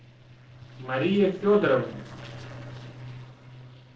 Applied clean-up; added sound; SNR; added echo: neural separator model SepFormer DNS4.